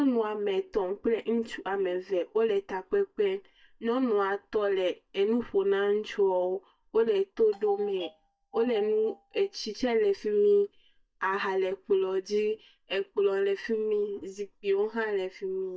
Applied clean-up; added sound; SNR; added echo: neural mask model DeepFilterNet 3.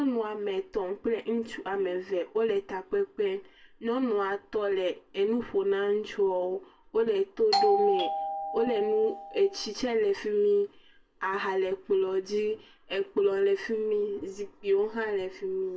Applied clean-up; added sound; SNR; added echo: none; Doorbell; 2 dB; reverberation time 0.2 s.